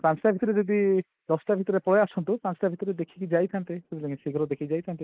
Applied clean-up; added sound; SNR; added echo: neural mask model Resemble Enhance denoiser.